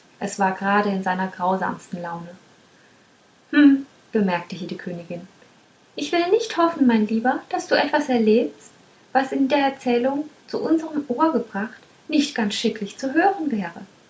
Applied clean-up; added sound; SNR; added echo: none; none; none; none.